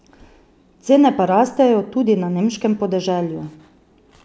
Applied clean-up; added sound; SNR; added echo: none; none; none; none.